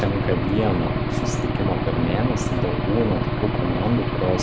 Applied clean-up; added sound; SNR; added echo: none; Engine / Aircraft; -2 dB; none.